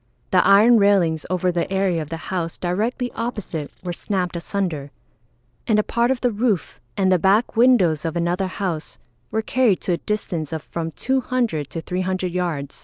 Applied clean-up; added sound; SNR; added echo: neural separator model SepFormer DNS4.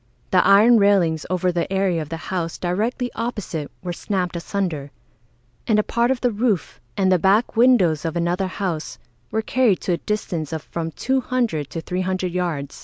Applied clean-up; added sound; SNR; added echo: none; none; none; none.